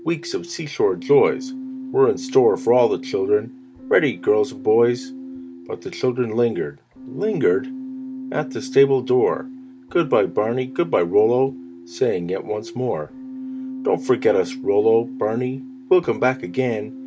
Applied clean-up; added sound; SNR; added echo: none; Keyboard (musical); 13 dB; none.